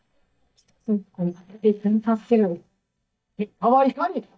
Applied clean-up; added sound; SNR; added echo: neural mask model DeepFilterNet 3.